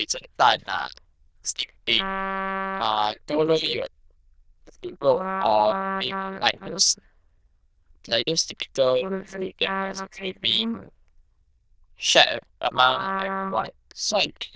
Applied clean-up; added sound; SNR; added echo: neural diffusion model UNIVERSE++.